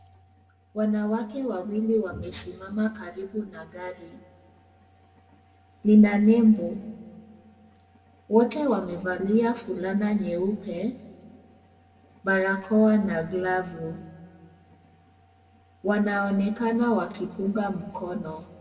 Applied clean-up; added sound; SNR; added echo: none; none; none; reverberation time 1.3 s.